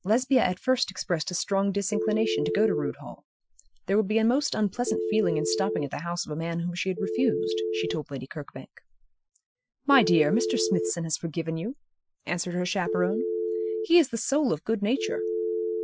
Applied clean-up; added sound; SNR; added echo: classical method Wiener filter.